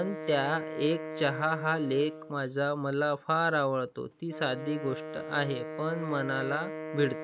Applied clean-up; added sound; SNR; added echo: none; Wind instrument, woodwind instrument; 10 dB; none.